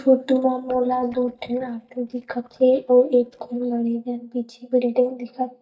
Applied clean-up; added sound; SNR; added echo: neural mask model DeepFilterNet 3.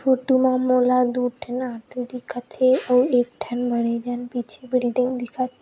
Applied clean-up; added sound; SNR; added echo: none; none; none; none.